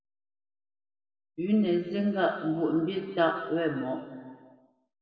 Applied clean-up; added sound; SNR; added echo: none; none; none; reverberation time 1.7 s.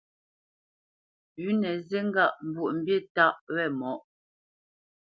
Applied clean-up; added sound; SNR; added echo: none; none; none; none.